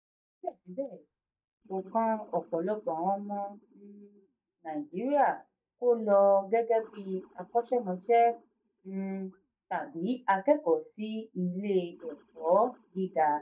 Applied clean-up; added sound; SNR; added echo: neural mask model DeepFilterNet 3.